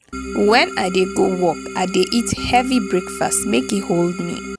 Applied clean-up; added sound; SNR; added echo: none; Organ; 10 dB; none.